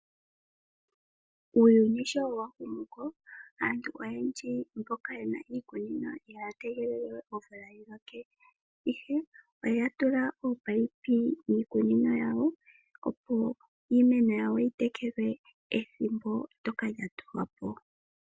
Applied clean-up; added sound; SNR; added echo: none; none; none; none.